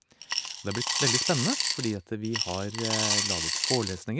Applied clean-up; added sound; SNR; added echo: none; Coin (dropping) / Glass; -2 dB; none.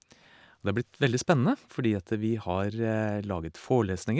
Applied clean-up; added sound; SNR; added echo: none; none; none; none.